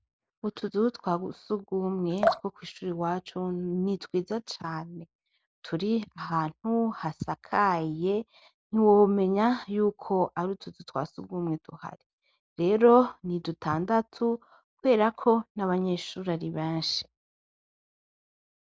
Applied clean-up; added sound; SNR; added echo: neural mask model Resemble Enhance denoiser.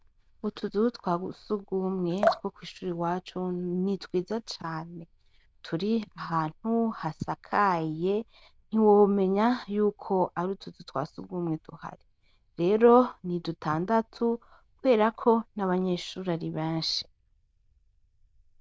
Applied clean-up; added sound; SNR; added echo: neural diffusion model UNIVERSE++.